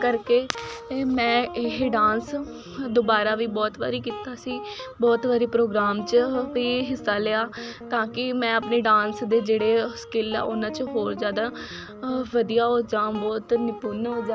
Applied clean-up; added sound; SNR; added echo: none; Guitar; 14 dB; none.